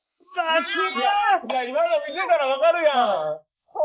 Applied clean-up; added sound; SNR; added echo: neural mask model Resemble Enhance denoiser.